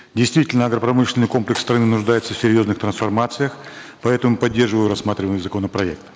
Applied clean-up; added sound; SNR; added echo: none; Fire; 19 dB; none.